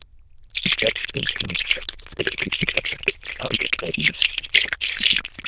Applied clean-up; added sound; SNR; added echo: neural diffusion model UNIVERSE++.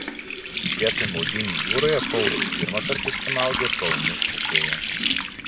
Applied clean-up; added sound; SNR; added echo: none; Water tap, faucet; -4 dB; none.